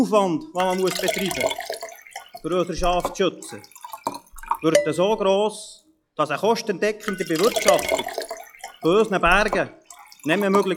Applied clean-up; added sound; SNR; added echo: classical method log-MMSE.